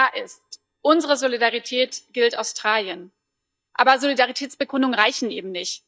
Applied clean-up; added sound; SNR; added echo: neural mask model DeepFilterNet 3.